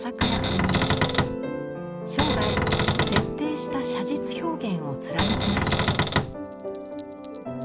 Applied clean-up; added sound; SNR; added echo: none; Cupboard open or close + Chime; -2 dB; none.